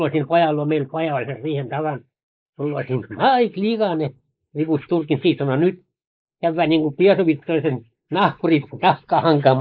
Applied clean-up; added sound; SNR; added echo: neural mask model Resemble Enhance denoiser.